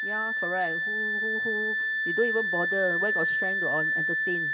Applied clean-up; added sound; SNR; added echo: none; Wind instrument, woodwind instrument; -5 dB; reverberation time 1.9 s.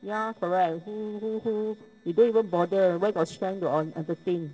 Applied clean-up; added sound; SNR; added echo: neural separator model SepFormer DNS4.